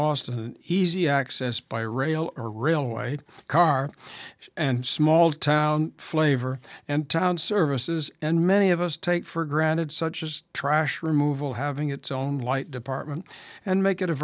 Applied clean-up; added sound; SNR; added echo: none; none; none; none.